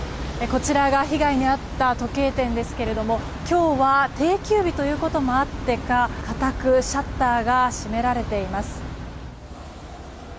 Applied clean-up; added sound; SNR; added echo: none; Wind; 15 dB; none.